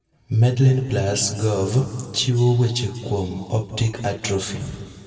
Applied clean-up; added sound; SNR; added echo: none; none; none; reverberation time 2.2 s.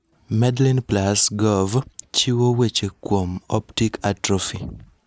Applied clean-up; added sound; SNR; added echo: none; none; none; none.